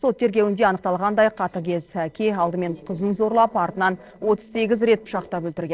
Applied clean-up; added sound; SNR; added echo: neural separator model SepFormer DNS4.